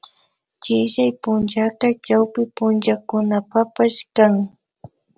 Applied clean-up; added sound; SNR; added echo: none; none; none; none.